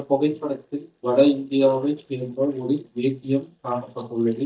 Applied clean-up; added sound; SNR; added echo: neural mask model DeepFilterNet 3.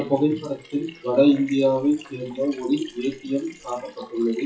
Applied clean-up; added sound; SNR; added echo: classical method WPE with log-MMSE.